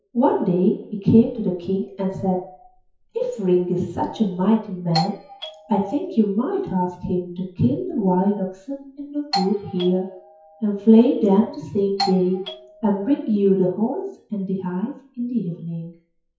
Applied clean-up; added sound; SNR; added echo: classical method WPE with log-MMSE.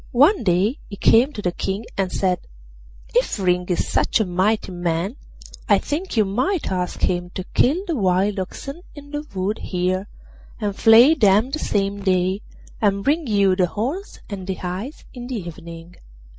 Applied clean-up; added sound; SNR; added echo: none; none; none; none.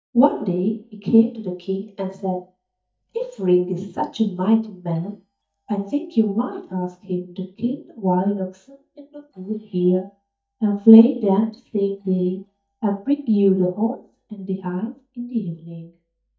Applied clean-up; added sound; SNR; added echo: neural mask model DeepFilterNet 3.